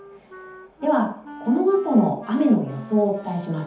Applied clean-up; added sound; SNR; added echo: none; Wind instrument, woodwind instrument; 19 dB; reverberation time 0.6 s.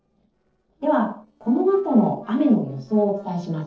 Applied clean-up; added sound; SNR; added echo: neural separator model SepFormer DNS4.